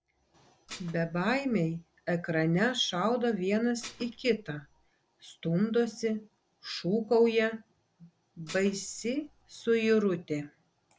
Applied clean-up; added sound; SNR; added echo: none; Dishes, pots, and pans; 20 dB; none.